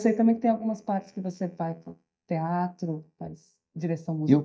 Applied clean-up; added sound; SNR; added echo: neural mask model DeepFilterNet 3.